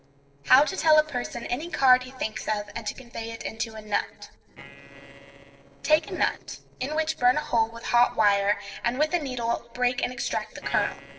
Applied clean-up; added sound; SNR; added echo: neural separator model SepFormer DNS4.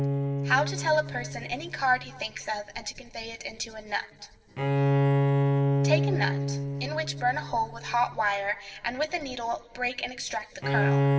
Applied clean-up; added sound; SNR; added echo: none; Bowed string instrument; -2 dB; reverberation time 2.1 s.